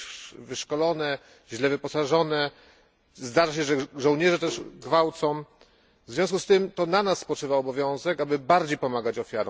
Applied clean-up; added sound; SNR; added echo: none; Splash, splatter; 20 dB; none.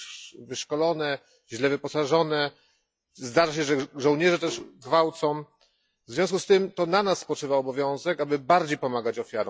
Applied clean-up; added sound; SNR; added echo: classical method log-MMSE.